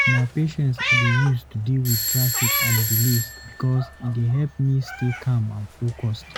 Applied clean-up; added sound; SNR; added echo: none; Bell / Doorbell + Meow; 4 dB; none.